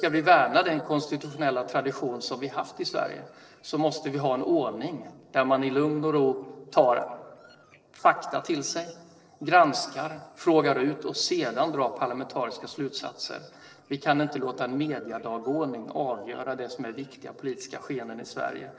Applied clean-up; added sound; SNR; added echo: neural separator model SepFormer DNS4.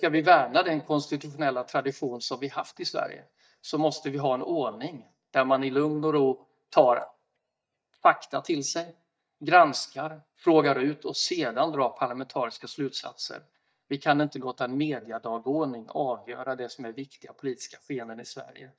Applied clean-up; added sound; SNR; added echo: neural mask model DeepFilterNet 3.